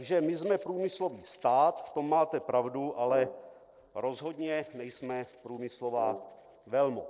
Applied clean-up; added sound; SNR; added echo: neural separator model SepFormer DNS4.